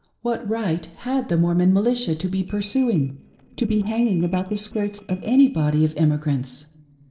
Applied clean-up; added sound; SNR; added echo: neural separator model SepFormer DNS4.